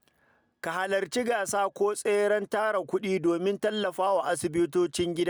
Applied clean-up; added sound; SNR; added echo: none; none; none; none.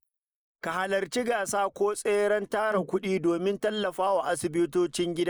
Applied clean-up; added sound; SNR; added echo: neural mask model Resemble Enhance denoiser.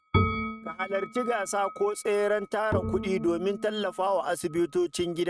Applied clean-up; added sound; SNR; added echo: neural mask model RNNoise.